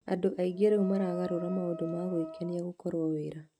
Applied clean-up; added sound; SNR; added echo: neural mask model RNNoise.